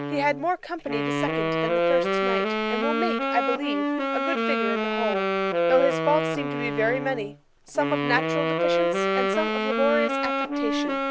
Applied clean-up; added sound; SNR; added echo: none; Wind instrument, woodwind instrument; -3 dB; none.